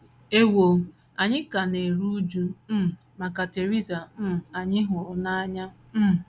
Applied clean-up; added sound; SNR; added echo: none; none; none; none.